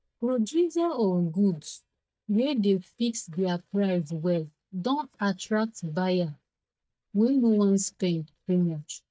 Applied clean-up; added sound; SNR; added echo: neural mask model DeepFilterNet 3.